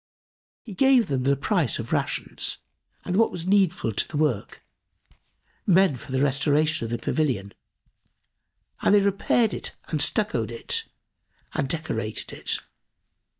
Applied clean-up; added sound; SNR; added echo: neural mask model DeepFilterNet 3.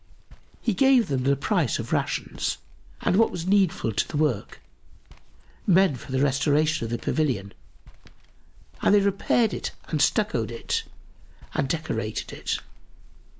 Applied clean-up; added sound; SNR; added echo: none; Walk, footsteps; 18 dB; none.